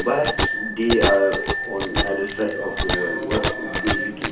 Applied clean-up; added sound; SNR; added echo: none; Bicycle bell; 1 dB; reverberation time 0.7 s.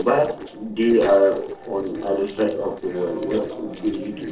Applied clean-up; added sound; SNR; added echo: neural separator model SepFormer DNS4.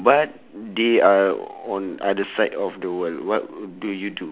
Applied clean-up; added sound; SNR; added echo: none; none; none; none.